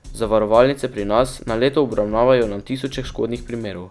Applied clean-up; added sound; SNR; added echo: none; Drum kit; 17 dB; none.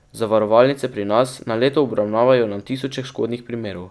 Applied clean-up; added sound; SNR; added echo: none; none; none; none.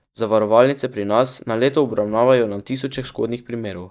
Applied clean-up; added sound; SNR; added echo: neural mask model DeepFilterNet 3.